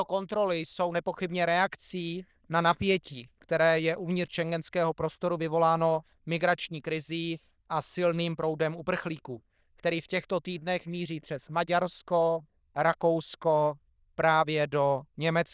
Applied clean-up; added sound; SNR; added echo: neural diffusion model UNIVERSE++.